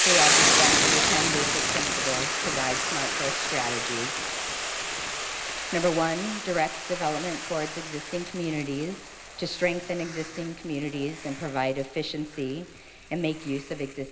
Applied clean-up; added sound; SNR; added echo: none; Boiling / Hiss; -3 dB; none.